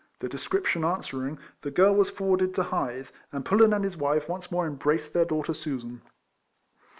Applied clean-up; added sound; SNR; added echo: none; none; none; none.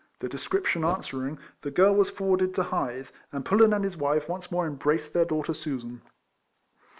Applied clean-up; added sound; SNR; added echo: none; Whoosh, swoosh, swish; 12 dB; none.